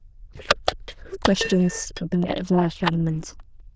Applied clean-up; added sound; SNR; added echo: neural diffusion model UNIVERSE++.